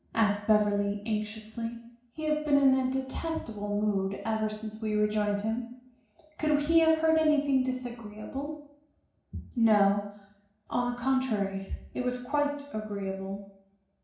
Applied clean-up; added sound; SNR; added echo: none; none; none; reverberation time 0.6 s.